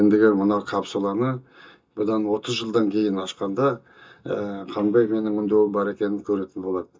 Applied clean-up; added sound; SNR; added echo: neural mask model DeepFilterNet 3.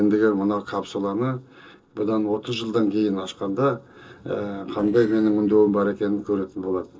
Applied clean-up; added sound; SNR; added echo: neural separator model SepFormer DNS4.